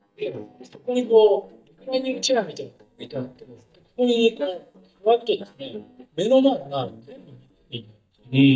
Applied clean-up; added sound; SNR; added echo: neural mask model DeepFilterNet 3.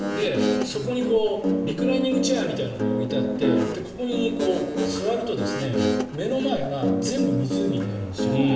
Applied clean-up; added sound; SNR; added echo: none; Guitar; -1 dB; reverberation time 0.9 s.